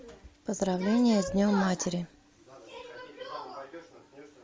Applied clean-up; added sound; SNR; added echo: none; none; none; none.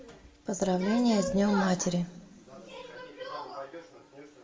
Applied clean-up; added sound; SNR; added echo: none; none; none; reverberation time 0.8 s.